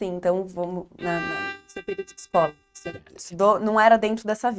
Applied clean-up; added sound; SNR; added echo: neural mask model RNNoise.